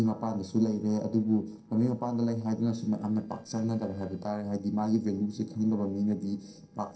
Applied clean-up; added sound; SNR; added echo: neural separator model SepFormer DNS4.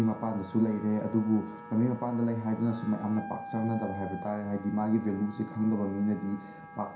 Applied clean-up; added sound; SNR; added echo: none; Wind instrument, woodwind instrument; 16 dB; reverberation time 0.5 s.